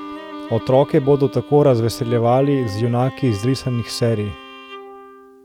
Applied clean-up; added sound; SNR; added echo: none; Bowed string instrument; 16 dB; none.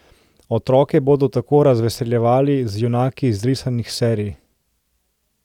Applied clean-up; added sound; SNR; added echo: none; none; none; none.